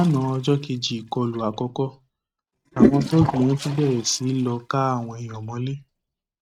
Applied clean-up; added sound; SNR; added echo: neural mask model RNNoise.